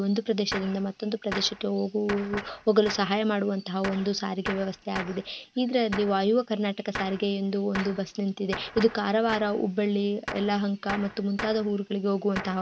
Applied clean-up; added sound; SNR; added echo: none; Gunshot, gunfire; 13 dB; none.